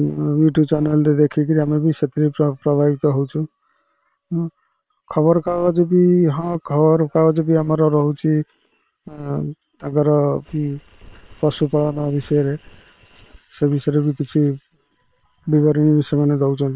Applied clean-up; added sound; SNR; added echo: neural separator model SepFormer WHAM!.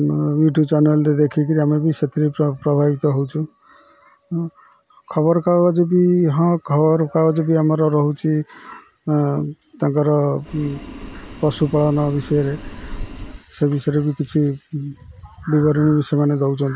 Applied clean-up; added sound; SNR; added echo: none; Boiling; 14 dB; none.